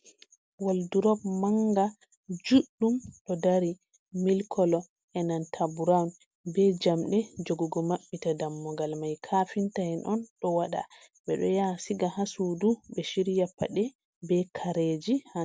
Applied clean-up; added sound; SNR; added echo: none; none; none; none.